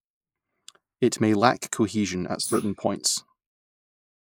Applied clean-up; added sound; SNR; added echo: neural mask model Resemble Enhance denoiser.